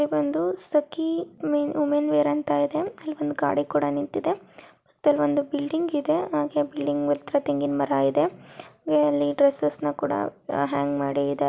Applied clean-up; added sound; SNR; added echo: none; none; none; none.